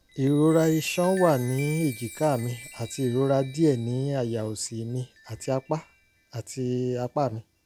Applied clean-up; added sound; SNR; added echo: none; Chime; 19 dB; none.